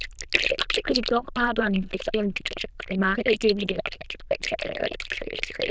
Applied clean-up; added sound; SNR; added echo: neural diffusion model UNIVERSE++.